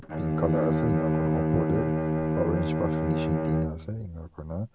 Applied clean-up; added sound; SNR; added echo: none; Bowed string instrument; -4 dB; none.